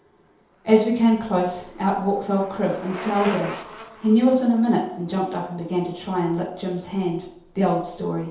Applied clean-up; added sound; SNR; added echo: none; Bicycle; 17 dB; reverberation time 0.8 s.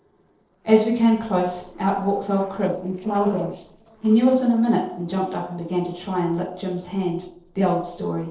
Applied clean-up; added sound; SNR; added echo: neural separator model SepFormer DNS4.